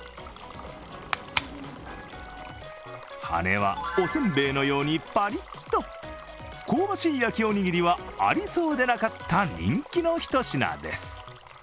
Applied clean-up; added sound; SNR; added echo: none; Stream; 20 dB; none.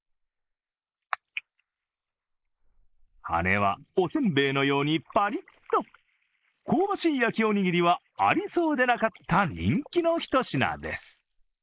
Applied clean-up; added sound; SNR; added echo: neural mask model Resemble Enhance denoiser.